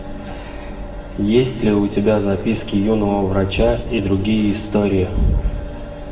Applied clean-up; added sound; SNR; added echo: none; Engine; 17 dB; reverberation time 1.5 s.